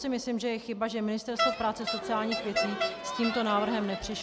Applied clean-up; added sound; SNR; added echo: none; Crowd; 2 dB; none.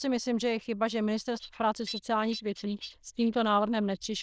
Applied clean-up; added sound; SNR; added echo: neural diffusion model UNIVERSE++.